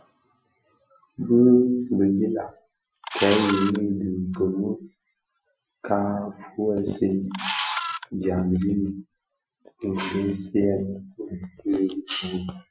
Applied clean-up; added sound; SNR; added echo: classical method Wiener filter.